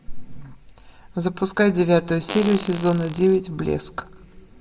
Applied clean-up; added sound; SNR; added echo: none; Fart; 12 dB; reverberation time 0.9 s.